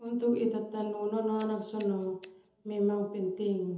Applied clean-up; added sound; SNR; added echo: none; Scissors; 18 dB; reverberation time 0.7 s.